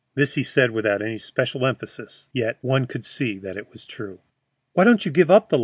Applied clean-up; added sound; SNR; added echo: none; none; none; none.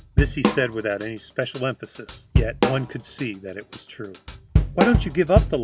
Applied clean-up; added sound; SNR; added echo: none; Drum / Drum kit; -1 dB; none.